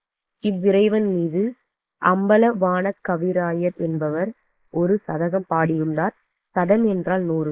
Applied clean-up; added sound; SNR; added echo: neural mask model Resemble Enhance denoiser.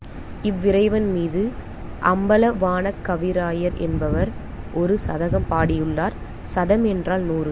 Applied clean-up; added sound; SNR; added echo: none; none; none; none.